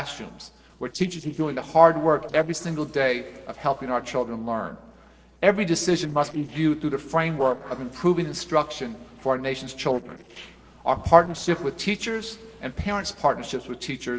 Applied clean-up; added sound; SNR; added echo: neural separator model SepFormer DNS4.